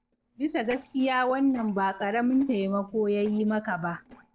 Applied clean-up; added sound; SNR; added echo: neural separator model SepFormer DNS4.